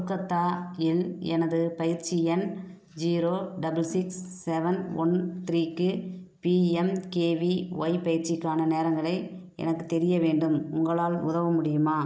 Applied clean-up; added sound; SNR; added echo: none; none; none; none.